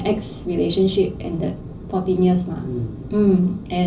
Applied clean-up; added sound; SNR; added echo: none; Wind; 17 dB; reverberation time 0.5 s.